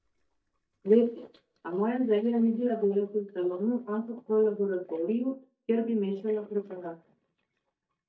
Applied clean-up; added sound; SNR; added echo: neural mask model DeepFilterNet 3.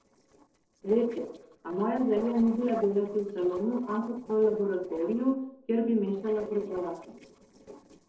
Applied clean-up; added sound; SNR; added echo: neural separator model SepFormer DNS4.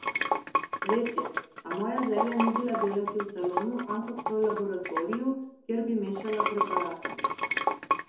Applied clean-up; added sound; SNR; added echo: none; Sink (filling or washing) / Water; 1 dB; reverberation time 2.0 s.